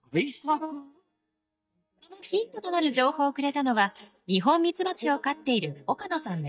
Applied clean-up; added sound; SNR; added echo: neural mask model DeepFilterNet 3.